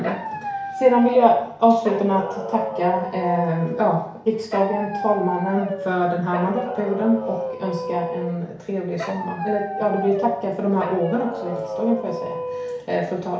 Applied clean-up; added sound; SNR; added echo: none; Dog; 8 dB; reverberation time 0.6 s.